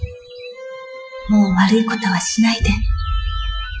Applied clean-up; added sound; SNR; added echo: classical method Wiener filter.